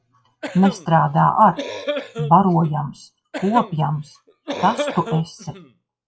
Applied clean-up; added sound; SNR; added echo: classical method log-MMSE.